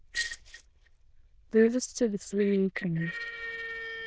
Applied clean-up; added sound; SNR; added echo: neural diffusion model UNIVERSE++.